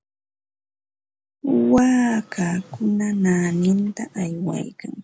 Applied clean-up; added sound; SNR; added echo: none; none; none; none.